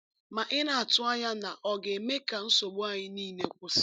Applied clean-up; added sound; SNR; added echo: none; none; none; none.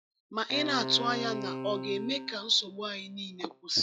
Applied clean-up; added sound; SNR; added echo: classical method log-MMSE.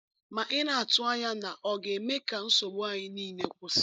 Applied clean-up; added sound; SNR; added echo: neural mask model Resemble Enhance denoiser.